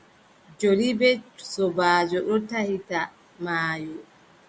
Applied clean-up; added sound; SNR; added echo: none; none; none; none.